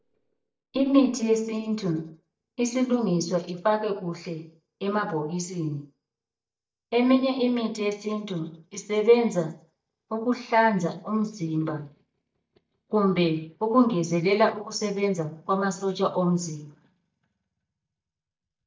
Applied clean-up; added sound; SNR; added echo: neural mask model DeepFilterNet 3.